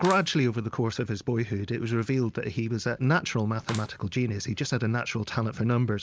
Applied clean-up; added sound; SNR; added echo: none; Clapping; 18 dB; none.